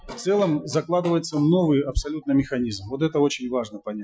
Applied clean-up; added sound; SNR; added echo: classical method Wiener filter.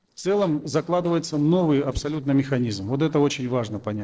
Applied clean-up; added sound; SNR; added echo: neural separator model SepFormer DNS4.